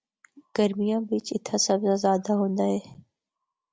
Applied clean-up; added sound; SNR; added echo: none; none; none; none.